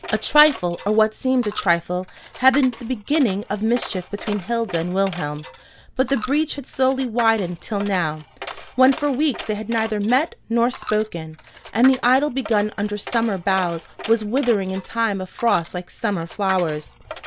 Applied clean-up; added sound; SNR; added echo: none; Coin (dropping); 15 dB; none.